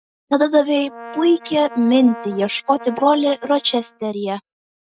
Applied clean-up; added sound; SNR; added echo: neural mask model RNNoise.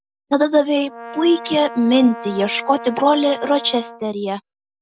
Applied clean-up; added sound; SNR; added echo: none; Brass instrument; 14 dB; none.